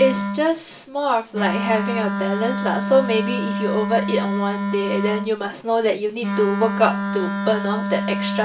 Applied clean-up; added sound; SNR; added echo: none; Wind instrument, woodwind instrument; 3 dB; reverberation time 0.3 s.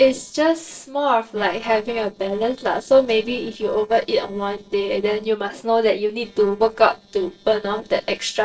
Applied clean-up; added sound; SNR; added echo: neural separator model SepFormer DNS4.